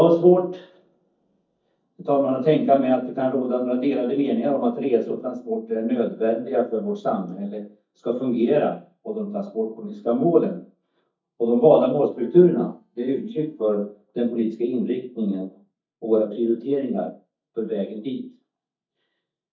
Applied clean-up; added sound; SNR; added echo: neural mask model DeepFilterNet 3.